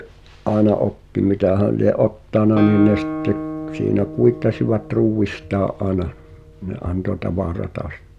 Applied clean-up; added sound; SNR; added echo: none; Guitar; 11 dB; none.